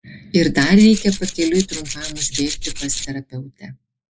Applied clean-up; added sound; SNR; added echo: neural mask model Resemble Enhance denoiser.